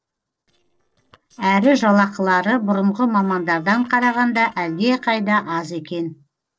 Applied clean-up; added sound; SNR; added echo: neural separator model SepFormer DNS4.